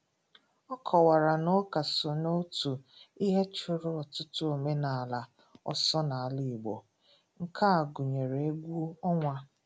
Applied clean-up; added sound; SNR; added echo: none; none; none; none.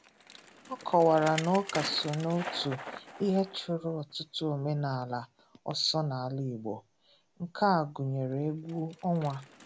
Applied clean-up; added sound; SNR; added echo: none; Bicycle; 12 dB; none.